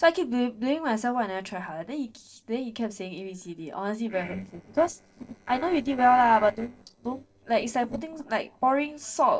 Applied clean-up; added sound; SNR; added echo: neural separator model SepFormer DNS4.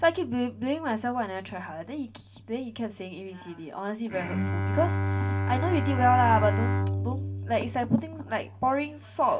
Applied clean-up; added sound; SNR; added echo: none; Bowed string instrument; 3 dB; reverberation time 0.2 s.